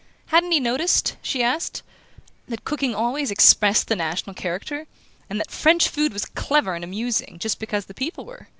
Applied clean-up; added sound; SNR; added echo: none; none; none; none.